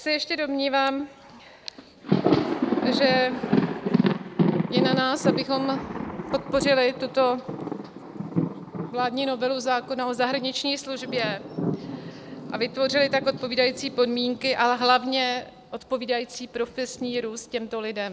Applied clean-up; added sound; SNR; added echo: none; Thunder; 3 dB; none.